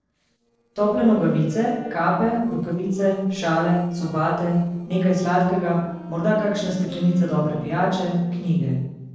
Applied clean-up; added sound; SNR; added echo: neural separator model SepFormer DNS4.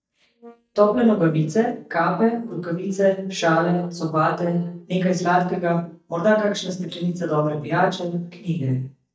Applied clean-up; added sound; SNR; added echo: neural mask model DeepFilterNet 3.